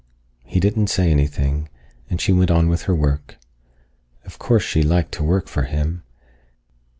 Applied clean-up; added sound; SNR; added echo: none; none; none; none.